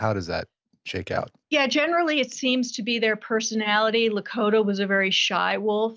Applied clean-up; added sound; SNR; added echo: none; none; none; none.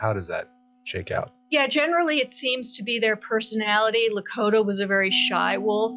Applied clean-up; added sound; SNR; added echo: classical method log-MMSE.